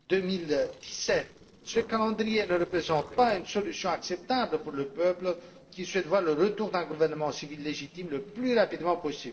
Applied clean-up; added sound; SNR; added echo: neural separator model SepFormer DNS4.